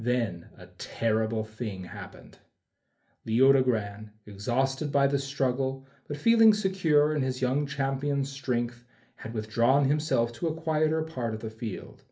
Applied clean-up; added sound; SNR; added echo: none; none; none; reverberation time 0.3 s.